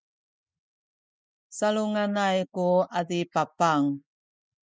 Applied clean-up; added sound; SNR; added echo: none; none; none; none.